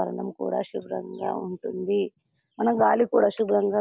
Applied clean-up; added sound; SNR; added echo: none; none; none; none.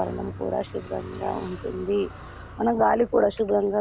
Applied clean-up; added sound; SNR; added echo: none; Car; 15 dB; none.